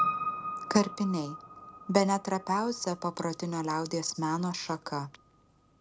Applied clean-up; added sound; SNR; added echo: none; Piano; 8 dB; none.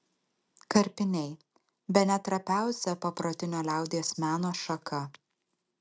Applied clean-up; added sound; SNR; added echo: none; none; none; none.